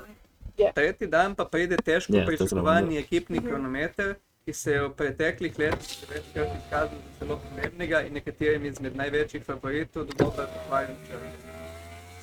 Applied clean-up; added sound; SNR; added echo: neural mask model RNNoise.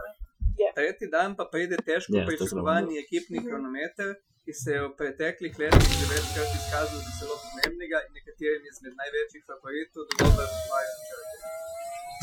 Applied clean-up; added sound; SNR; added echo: classical method Wiener filter.